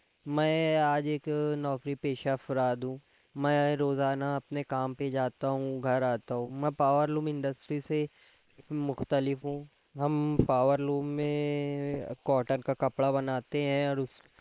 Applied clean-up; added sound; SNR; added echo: neural separator model SepFormer WHAM!.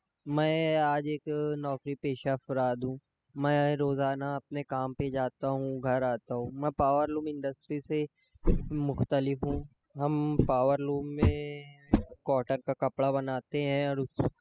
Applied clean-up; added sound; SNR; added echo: classical method spectral subtraction.